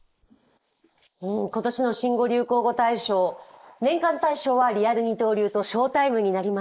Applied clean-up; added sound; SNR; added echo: neural mask model Resemble Enhance denoiser.